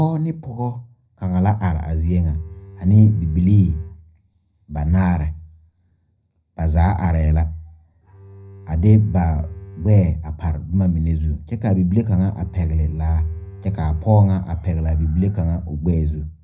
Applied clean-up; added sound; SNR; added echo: none; Bowed string instrument; 20 dB; reverberation time 0.4 s.